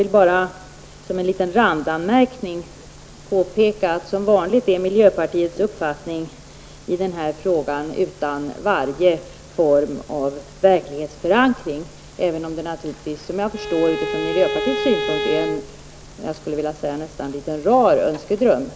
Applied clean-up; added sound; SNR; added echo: none; Bowed string instrument; 5 dB; none.